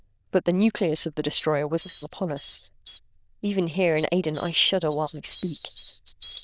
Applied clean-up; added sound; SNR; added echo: neural diffusion model UNIVERSE++.